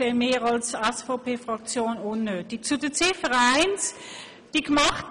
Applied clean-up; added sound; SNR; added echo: none; none; none; none.